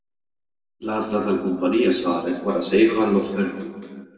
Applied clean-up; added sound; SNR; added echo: neural separator model SepFormer DNS4.